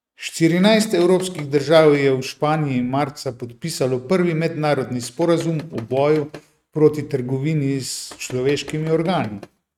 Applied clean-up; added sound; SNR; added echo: neural mask model RNNoise.